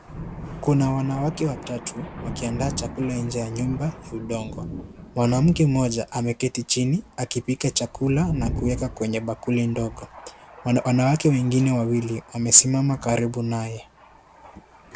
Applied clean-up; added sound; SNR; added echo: none; Thunder; 13 dB; none.